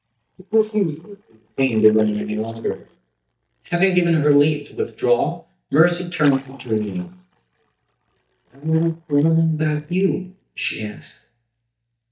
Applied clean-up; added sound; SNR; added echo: neural mask model DeepFilterNet 3.